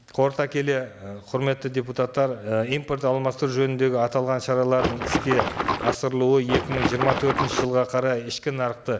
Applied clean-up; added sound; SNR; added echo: none; Water / Splash, splatter; 1 dB; none.